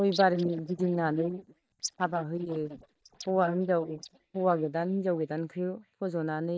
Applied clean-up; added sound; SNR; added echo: neural mask model DeepFilterNet 3.